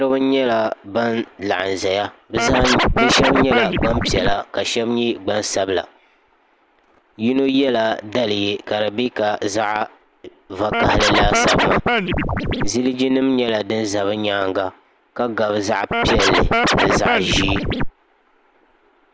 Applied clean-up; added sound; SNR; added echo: none; Scratching (performance technique); -3 dB; none.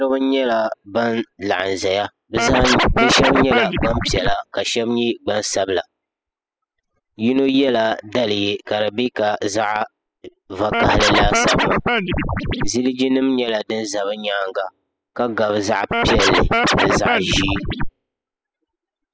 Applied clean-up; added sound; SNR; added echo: classical method spectral subtraction.